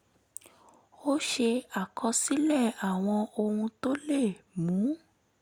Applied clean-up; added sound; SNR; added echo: none; none; none; none.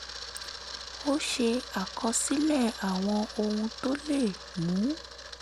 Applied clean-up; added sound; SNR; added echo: none; Camera; 12 dB; none.